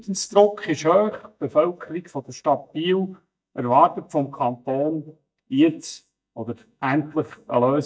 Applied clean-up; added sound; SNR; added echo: neural mask model DeepFilterNet 3.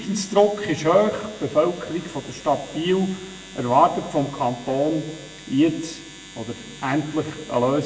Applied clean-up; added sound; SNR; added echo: none; Domestic sounds, home sounds; 19 dB; reverberation time 1.4 s.